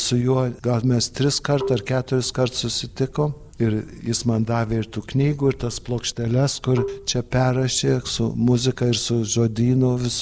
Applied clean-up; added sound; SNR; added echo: none; Marimba, xylophone; 10 dB; none.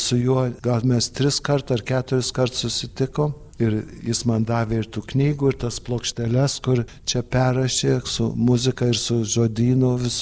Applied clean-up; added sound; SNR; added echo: none; none; none; none.